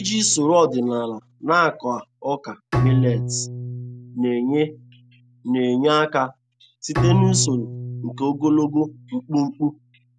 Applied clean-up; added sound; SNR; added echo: none; Bowed string instrument; 5 dB; none.